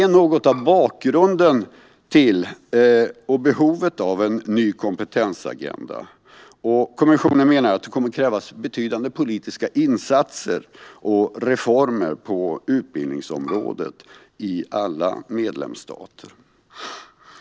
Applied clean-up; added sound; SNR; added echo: none; Bowed string instrument; 16 dB; none.